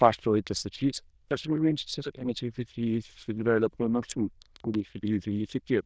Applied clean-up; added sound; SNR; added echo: neural diffusion model UNIVERSE++.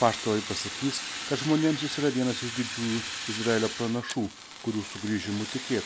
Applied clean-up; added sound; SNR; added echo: none; Fire; 8 dB; none.